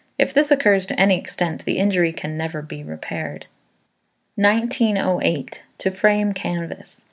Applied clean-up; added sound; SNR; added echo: none; none; none; none.